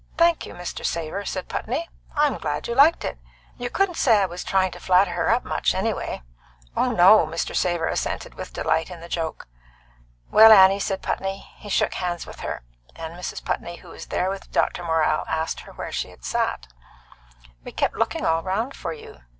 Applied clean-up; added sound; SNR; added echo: none; none; none; none.